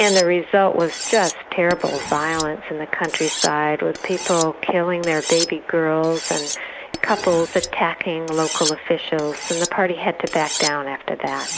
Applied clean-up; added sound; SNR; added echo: none; Cutlery, silverware; 9 dB; none.